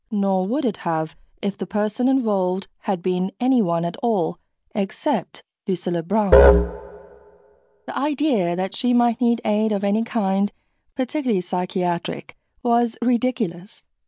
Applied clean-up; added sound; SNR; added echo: none; Musical instrument; -2 dB; none.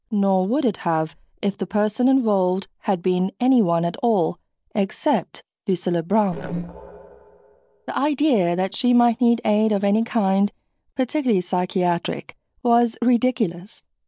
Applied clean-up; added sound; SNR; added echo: neural separator model SepFormer DNS4.